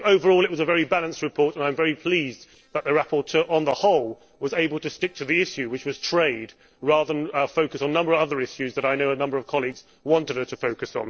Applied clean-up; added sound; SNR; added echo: neural separator model SepFormer DNS4.